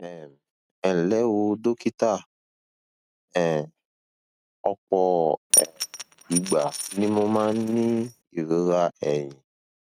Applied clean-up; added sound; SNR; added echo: neural mask model RNNoise.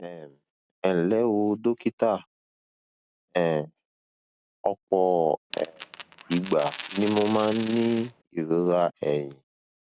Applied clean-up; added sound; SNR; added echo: none; Coin (dropping); -2 dB; none.